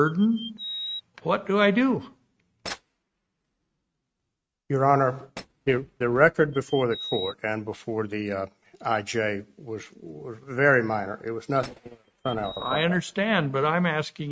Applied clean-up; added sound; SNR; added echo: neural mask model RNNoise.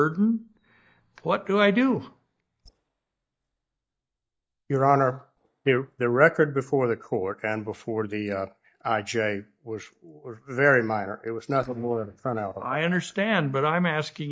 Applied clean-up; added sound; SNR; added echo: neural mask model DeepFilterNet 3.